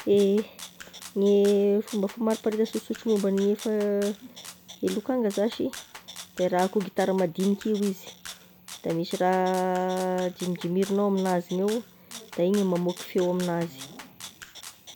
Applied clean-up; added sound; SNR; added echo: none; Rattle (instrument); 18 dB; none.